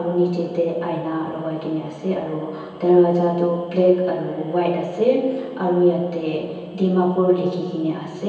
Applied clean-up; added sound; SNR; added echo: none; none; none; reverberation time 0.9 s.